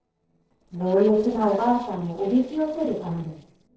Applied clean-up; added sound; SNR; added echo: neural separator model SepFormer DNS4.